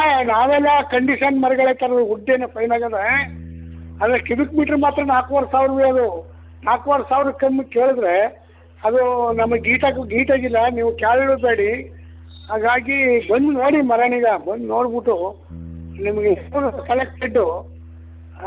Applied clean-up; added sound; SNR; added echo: none; Bass guitar; 20 dB; none.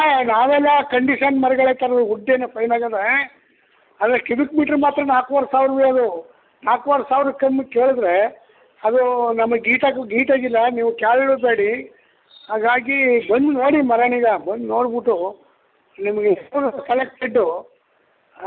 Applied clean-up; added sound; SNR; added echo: none; none; none; none.